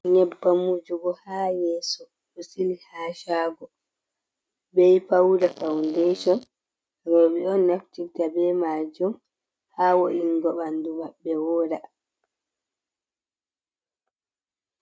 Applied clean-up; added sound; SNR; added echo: neural mask model RNNoise.